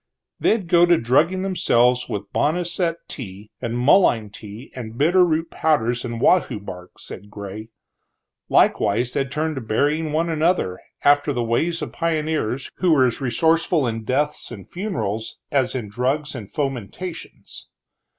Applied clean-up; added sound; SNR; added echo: none; none; none; none.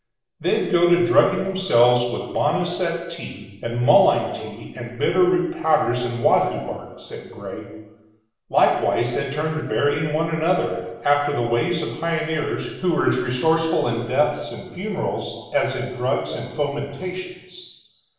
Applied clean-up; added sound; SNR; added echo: none; Bowed string instrument; 20 dB; reverberation time 0.9 s.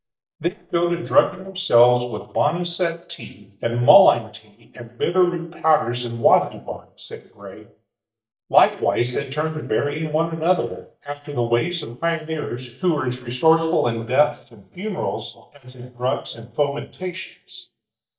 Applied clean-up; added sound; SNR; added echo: neural mask model DeepFilterNet 3.